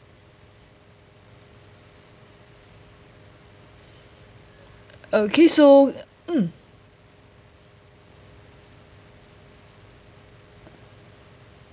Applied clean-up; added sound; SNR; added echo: none; none; none; none.